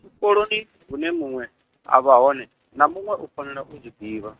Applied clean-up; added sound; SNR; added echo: neural mask model RNNoise.